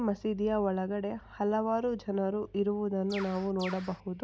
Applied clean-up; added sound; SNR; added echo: none; Bird; 13 dB; none.